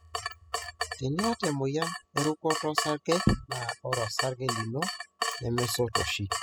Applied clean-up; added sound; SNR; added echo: classical method spectral subtraction.